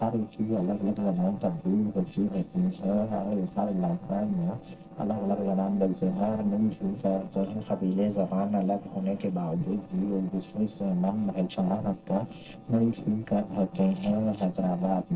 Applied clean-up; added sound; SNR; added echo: neural separator model SepFormer DNS4.